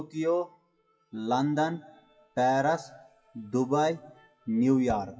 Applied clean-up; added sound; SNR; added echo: classical method WPE with log-MMSE.